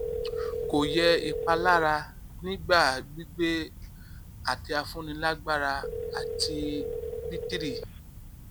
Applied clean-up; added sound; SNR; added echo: none; Telephone; 6 dB; none.